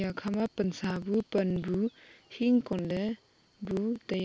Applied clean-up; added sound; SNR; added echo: none; none; none; none.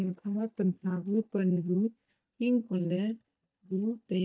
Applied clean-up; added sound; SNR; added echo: neural mask model DeepFilterNet 3.